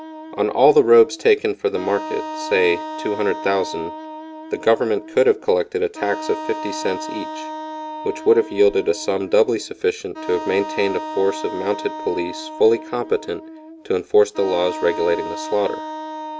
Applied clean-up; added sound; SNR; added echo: none; Wind instrument, woodwind instrument; 11 dB; none.